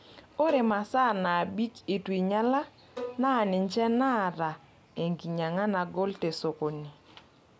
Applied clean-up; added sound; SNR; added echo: none; Bowed string instrument; 15 dB; none.